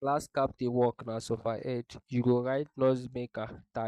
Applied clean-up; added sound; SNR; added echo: neural mask model DeepFilterNet 3.